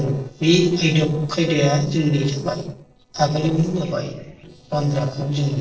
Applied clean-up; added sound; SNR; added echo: neural separator model SepFormer DNS4.